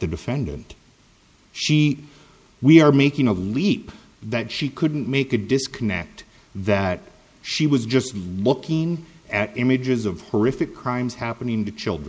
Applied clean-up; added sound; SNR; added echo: none; none; none; none.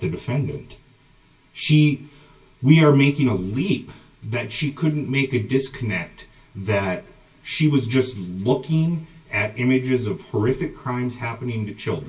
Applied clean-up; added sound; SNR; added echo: none; none; none; reverberation time 0.2 s.